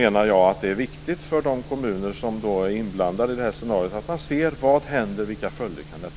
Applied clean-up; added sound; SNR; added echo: none; none; none; none.